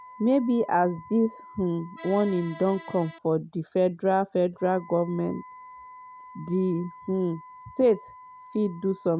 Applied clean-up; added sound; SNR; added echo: none; Wind instrument, woodwind instrument + Accordion; 20 dB; none.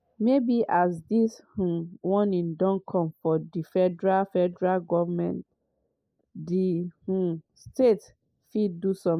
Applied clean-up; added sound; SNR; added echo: neural mask model Resemble Enhance denoiser.